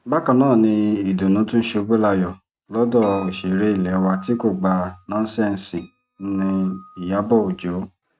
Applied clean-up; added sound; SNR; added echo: neural mask model RNNoise.